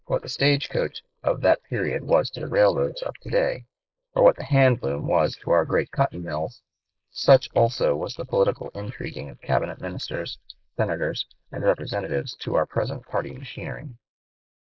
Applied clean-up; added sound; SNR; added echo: neural mask model Resemble Enhance denoiser.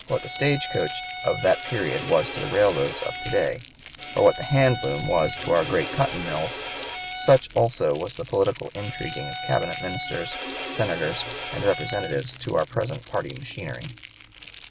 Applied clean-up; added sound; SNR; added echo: none; Crackle + Bowed string instrument; 6 dB; none.